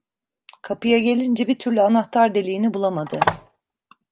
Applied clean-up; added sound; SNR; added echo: none; Telephone; 5 dB; none.